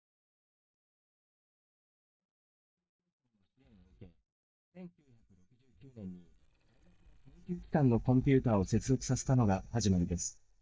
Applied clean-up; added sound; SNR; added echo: neural mask model DeepFilterNet 3.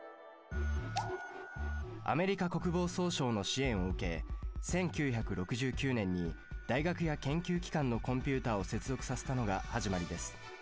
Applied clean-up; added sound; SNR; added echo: none; none; none; none.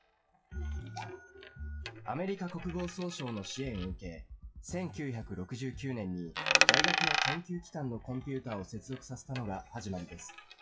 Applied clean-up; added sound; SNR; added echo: classical method WPE with log-MMSE.